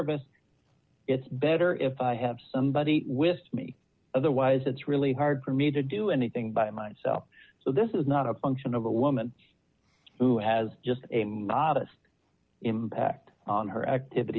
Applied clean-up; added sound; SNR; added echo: none; none; none; none.